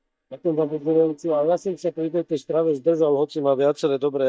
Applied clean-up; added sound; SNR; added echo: neural mask model DeepFilterNet 3.